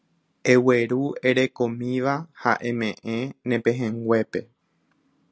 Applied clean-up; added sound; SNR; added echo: none; none; none; none.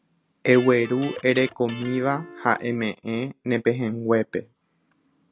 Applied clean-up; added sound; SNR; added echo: none; Electric guitar; 17 dB; none.